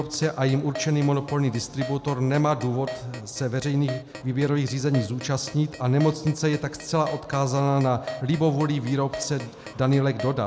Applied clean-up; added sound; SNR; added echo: none; Keyboard (musical); 15 dB; none.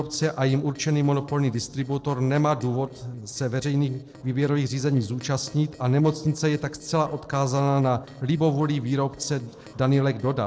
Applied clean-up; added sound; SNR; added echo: neural separator model SepFormer DNS4.